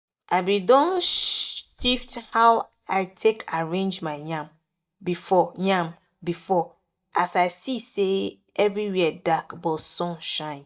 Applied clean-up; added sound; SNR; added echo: neural mask model DeepFilterNet 3.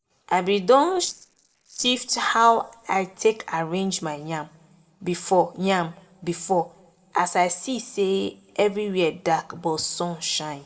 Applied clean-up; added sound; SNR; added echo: neural separator model SepFormer DNS4.